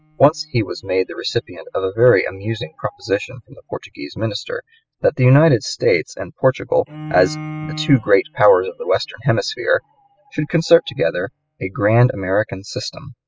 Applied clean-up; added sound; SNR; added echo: classical method spectral subtraction.